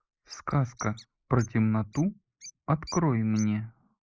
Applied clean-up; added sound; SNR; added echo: neural mask model Resemble Enhance denoiser.